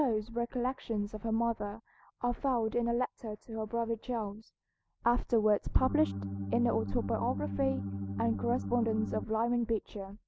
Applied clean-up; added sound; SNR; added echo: none; Organ; 5 dB; none.